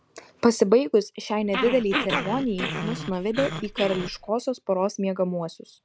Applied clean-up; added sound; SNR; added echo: none; Growling; 6 dB; none.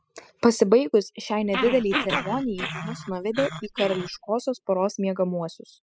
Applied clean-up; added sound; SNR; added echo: classical method spectral subtraction.